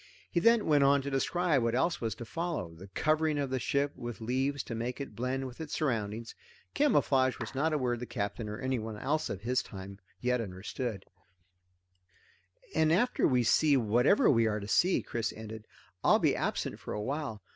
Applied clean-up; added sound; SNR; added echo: none; Clapping; 16 dB; none.